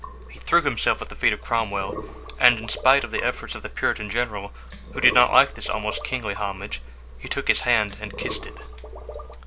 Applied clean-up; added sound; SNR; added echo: none; Sink (filling or washing); 14 dB; none.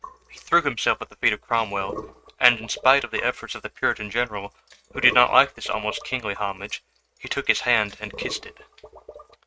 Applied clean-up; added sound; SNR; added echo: neural mask model RNNoise.